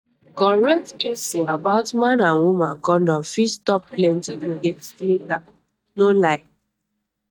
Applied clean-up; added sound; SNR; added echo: neural mask model DeepFilterNet 3.